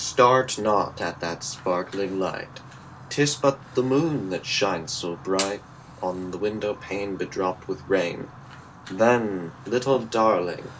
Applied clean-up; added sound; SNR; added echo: none; Fire; 17 dB; none.